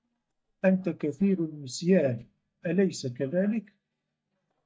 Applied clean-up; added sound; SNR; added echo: neural mask model DeepFilterNet 3.